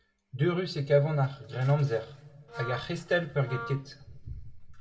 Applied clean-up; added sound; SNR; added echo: none; Wind instrument, woodwind instrument; 13 dB; reverberation time 1.6 s.